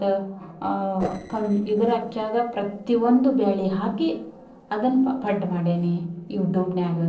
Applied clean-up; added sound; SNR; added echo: neural separator model SepFormer DNS4.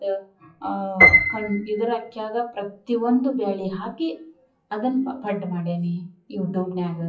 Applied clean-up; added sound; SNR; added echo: classical method WPE with log-MMSE.